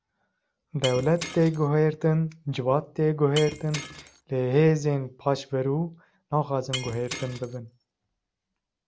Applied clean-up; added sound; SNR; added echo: none; Shatter; 14 dB; none.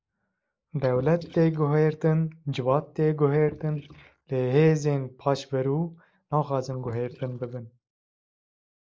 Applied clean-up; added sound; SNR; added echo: neural mask model Resemble Enhance denoiser.